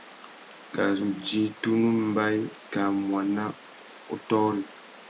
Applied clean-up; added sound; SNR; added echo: none; Water; 19 dB; none.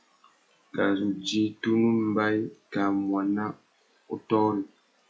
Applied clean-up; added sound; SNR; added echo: classical method log-MMSE.